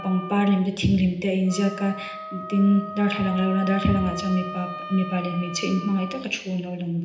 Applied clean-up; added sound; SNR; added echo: none; Wind instrument, woodwind instrument; 12 dB; reverberation time 0.8 s.